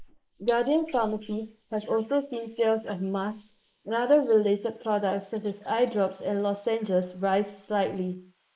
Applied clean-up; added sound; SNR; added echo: neural mask model Resemble Enhance denoiser.